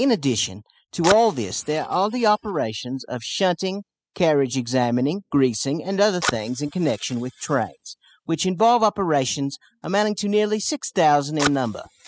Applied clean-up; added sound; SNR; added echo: classical method spectral subtraction.